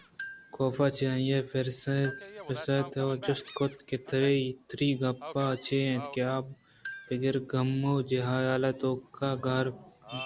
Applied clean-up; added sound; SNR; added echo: none; Marimba, xylophone + Gull, seagull; 16 dB; none.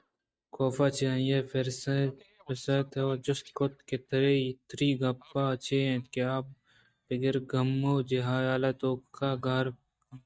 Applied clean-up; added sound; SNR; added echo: neural mask model DeepFilterNet 3.